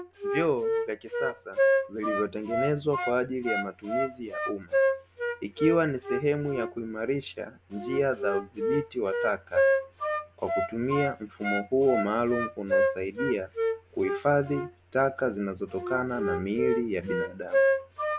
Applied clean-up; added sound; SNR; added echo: none; Wind instrument, woodwind instrument; 0 dB; none.